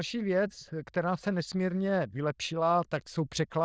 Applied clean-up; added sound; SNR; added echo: neural diffusion model UNIVERSE++.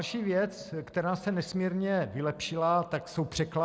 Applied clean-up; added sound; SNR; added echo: none; none; none; none.